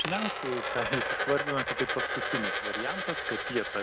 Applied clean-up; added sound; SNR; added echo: none; Coin (dropping); -1 dB; none.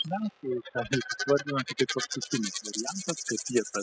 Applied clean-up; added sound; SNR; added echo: classical method spectral subtraction.